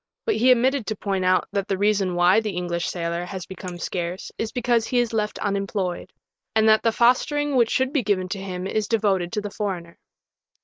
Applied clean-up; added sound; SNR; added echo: neural mask model Resemble Enhance denoiser.